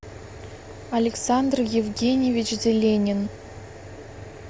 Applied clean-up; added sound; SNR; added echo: none; none; none; none.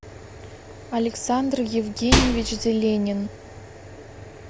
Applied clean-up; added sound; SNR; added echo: none; Microwave oven; -5 dB; none.